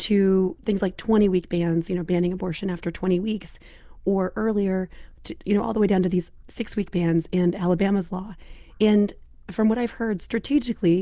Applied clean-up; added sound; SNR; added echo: none; none; none; none.